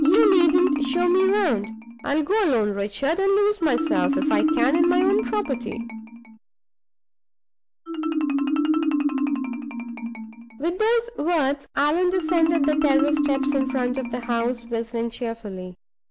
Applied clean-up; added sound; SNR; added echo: none; Marimba, xylophone; 2 dB; none.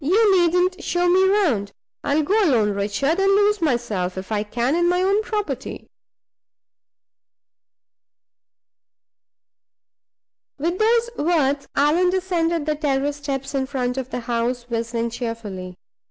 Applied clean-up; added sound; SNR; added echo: none; none; none; none.